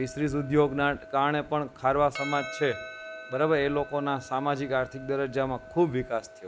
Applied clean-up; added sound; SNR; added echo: none; Percussion; 15 dB; none.